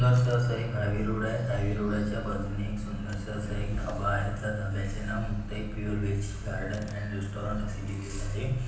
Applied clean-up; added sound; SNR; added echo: none; Engine / Car; 8 dB; reverberation time 0.9 s.